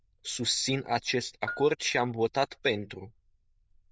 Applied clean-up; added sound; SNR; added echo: neural diffusion model UNIVERSE++.